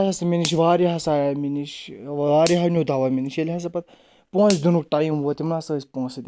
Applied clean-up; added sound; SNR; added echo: none; Finger snapping; 16 dB; none.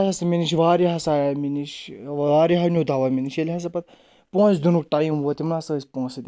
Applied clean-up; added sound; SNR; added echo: none; none; none; none.